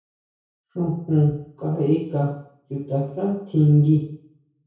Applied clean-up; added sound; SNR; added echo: none; none; none; reverberation time 0.6 s.